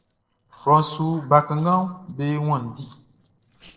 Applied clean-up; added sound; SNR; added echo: neural separator model SepFormer DNS4.